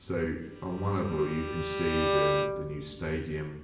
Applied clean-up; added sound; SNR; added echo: none; Bowed string instrument; 1 dB; reverberation time 0.8 s.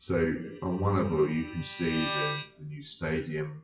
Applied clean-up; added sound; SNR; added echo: classical method WPE with log-MMSE.